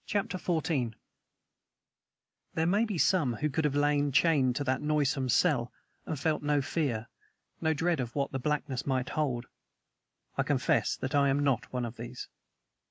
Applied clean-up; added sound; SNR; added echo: none; none; none; none.